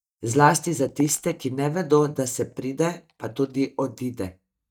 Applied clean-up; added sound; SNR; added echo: neural mask model DeepFilterNet 3.